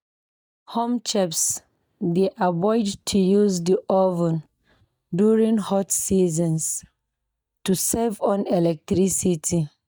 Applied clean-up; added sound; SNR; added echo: neural mask model DeepFilterNet 3.